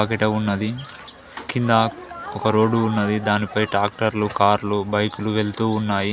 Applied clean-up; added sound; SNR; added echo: none; none; none; none.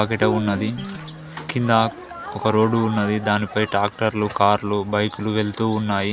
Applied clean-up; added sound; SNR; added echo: none; Guitar; 10 dB; none.